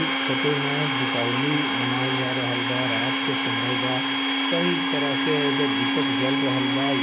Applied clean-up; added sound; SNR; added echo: none; Domestic sounds, home sounds; -5 dB; none.